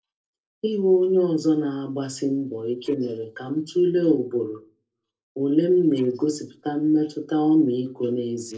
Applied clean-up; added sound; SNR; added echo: neural separator model SepFormer DNS4.